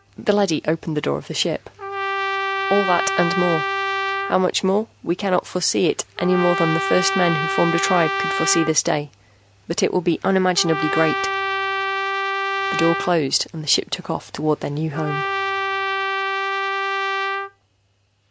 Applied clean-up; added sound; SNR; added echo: none; Trumpet; 3 dB; none.